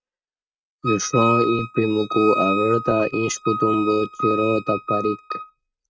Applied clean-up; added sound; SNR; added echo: neural mask model RNNoise.